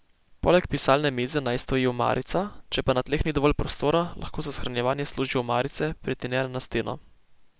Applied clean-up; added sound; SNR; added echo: none; none; none; none.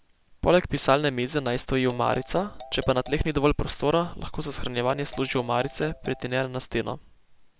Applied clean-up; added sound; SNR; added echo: none; Marimba, xylophone; 19 dB; none.